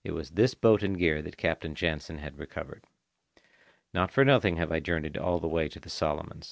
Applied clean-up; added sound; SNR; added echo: none; none; none; none.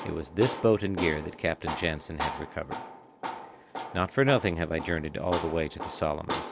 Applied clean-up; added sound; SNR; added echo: none; Tools; 8 dB; none.